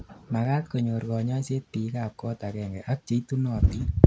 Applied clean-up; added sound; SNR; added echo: none; none; none; none.